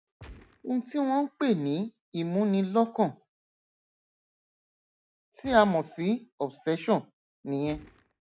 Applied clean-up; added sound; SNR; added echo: none; Gunshot, gunfire; 19 dB; none.